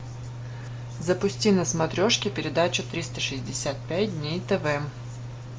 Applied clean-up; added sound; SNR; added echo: none; none; none; none.